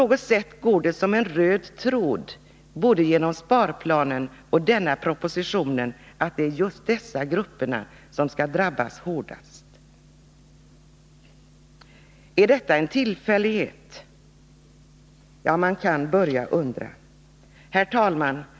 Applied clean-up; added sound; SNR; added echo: none; none; none; none.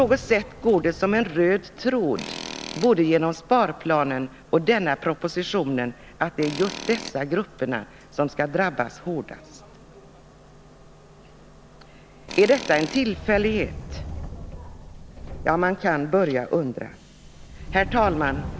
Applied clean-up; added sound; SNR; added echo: none; Subway, metro, underground + Tools; 14 dB; none.